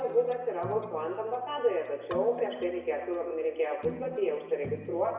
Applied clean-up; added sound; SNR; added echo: none; Keyboard (musical); 14 dB; reverberation time 1.0 s.